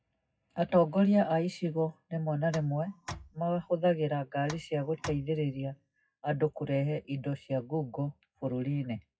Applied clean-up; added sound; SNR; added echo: classical method WPE with log-MMSE.